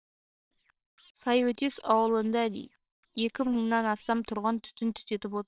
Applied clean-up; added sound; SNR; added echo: neural separator model SepFormer WHAMR!.